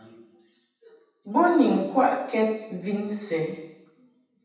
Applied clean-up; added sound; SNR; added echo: none; none; none; reverberation time 0.9 s.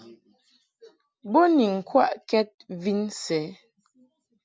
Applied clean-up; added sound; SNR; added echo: none; none; none; none.